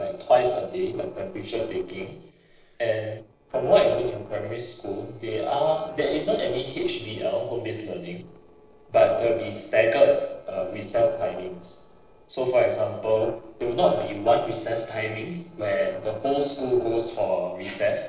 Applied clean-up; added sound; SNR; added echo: neural separator model SepFormer DNS4.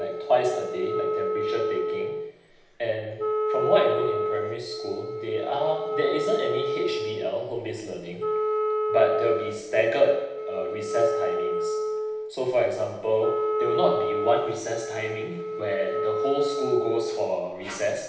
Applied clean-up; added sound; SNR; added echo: none; Wind instrument, woodwind instrument; 1 dB; reverberation time 0.9 s.